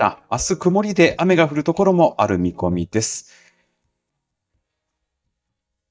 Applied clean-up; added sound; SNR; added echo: neural mask model DeepFilterNet 3.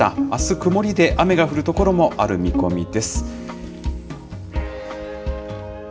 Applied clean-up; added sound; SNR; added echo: none; Bowed string instrument; 12 dB; reverberation time 2.2 s.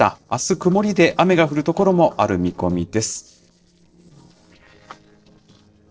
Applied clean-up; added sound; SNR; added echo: neural separator model SepFormer DNS4.